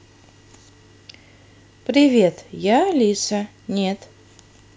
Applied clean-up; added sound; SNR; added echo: none; none; none; none.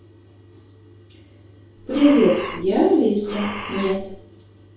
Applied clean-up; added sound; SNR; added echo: none; Breathing; 10 dB; reverberation time 0.6 s.